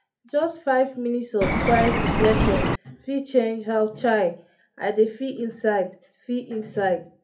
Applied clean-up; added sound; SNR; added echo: none; Bird; -3 dB; reverberation time 0.3 s.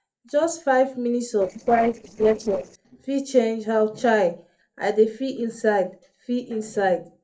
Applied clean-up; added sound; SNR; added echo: neural separator model SepFormer DNS4.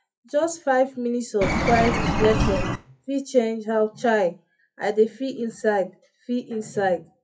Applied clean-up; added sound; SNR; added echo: classical method WPE with log-MMSE.